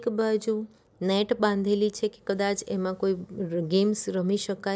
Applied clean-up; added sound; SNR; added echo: none; none; none; none.